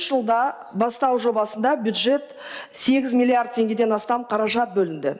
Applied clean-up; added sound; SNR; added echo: none; none; none; none.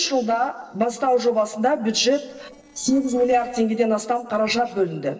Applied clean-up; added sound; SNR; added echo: neural separator model SepFormer DNS4.